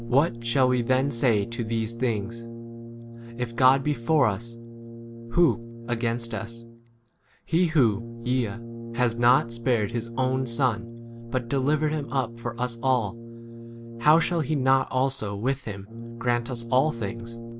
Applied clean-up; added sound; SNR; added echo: none; Brass instrument; 12 dB; none.